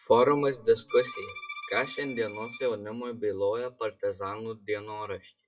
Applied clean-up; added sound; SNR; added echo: classical method WPE with log-MMSE.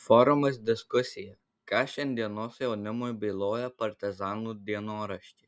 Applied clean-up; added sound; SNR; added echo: none; none; none; none.